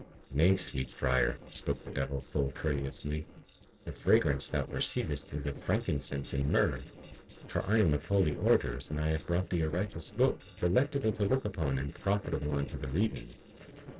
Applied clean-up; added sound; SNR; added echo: neural separator model SepFormer DNS4.